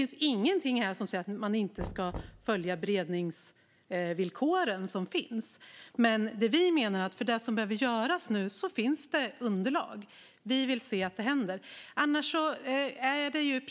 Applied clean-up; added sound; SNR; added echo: none; Knock; 16 dB; none.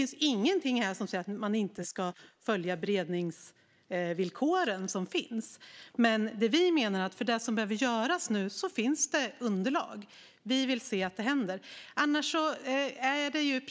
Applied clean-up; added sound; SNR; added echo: neural mask model Resemble Enhance denoiser.